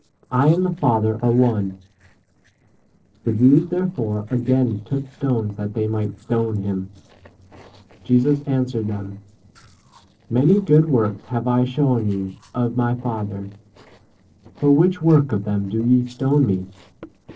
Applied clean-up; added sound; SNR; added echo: neural separator model SepFormer DNS4.